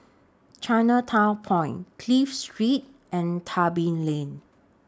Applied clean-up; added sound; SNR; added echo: none; none; none; none.